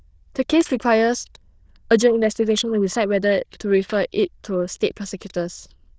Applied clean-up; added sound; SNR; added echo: neural diffusion model UNIVERSE++.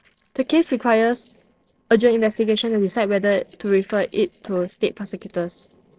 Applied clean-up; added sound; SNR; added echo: neural separator model SepFormer DNS4.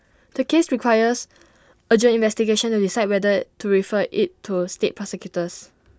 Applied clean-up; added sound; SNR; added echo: none; none; none; none.